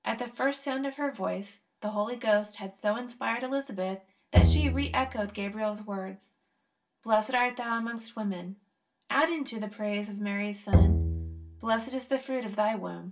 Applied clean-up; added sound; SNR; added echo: none; Bowed string instrument; -5 dB; reverberation time 0.2 s.